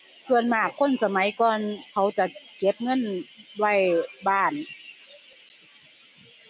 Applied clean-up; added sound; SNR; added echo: none; none; none; none.